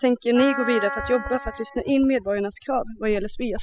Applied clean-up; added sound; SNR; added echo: classical method spectral subtraction.